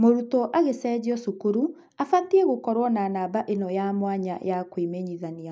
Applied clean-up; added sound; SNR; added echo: none; none; none; none.